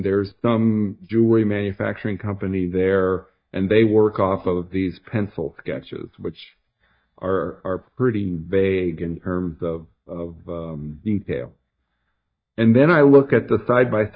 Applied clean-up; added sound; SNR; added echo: neural mask model DeepFilterNet 3.